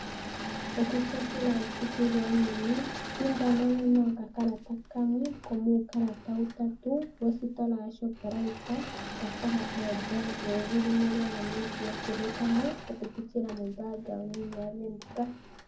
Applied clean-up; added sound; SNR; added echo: none; Engine / Mechanisms; 9 dB; reverberation time 0.4 s.